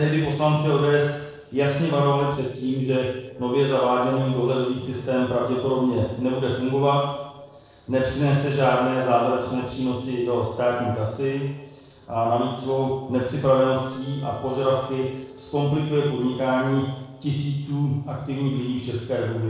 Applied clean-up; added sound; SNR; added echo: neural separator model SepFormer DNS4.